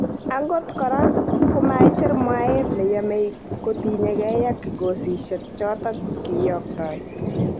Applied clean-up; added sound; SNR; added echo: none; Thunder; -1 dB; none.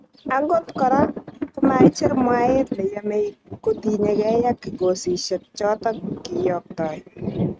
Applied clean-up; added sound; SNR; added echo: neural mask model RNNoise.